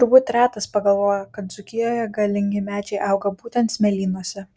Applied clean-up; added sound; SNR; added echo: none; none; none; none.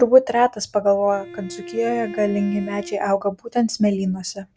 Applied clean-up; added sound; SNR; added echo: none; Bowed string instrument; 15 dB; none.